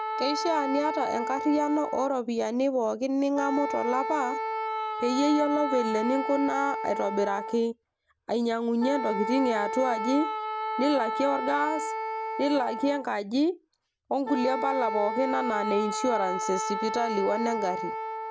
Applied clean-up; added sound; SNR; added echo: none; Wind instrument, woodwind instrument; 4 dB; none.